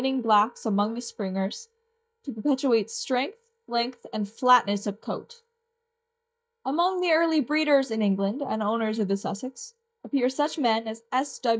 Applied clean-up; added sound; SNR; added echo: neural mask model DeepFilterNet 3.